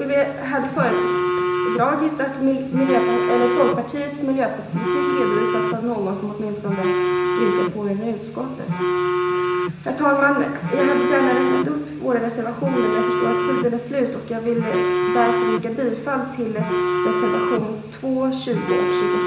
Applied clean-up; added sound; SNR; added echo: none; Telephone; 0 dB; reverberation time 0.9 s.